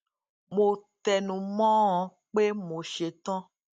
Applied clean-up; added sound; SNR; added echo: none; none; none; none.